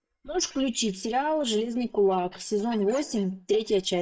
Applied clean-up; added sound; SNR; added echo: neural mask model DeepFilterNet 3.